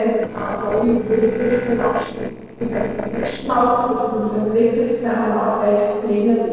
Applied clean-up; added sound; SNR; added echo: neural separator model SepFormer DNS4.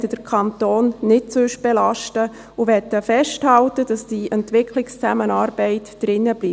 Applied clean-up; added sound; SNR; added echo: none; none; none; none.